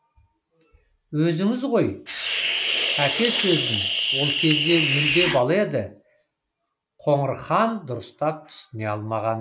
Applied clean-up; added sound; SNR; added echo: none; Hiss; -2 dB; none.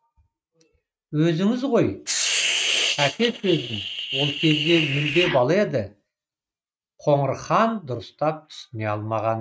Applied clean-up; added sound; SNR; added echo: neural mask model RNNoise.